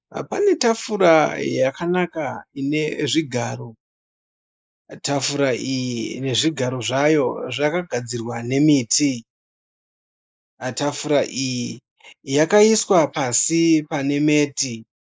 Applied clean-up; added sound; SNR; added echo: neural mask model Resemble Enhance denoiser.